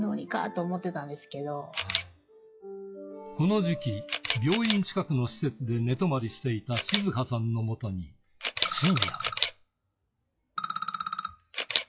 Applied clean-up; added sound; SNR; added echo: classical method log-MMSE.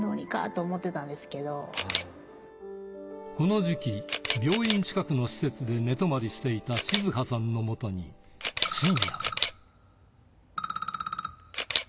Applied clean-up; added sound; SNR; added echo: none; Camera; 2 dB; none.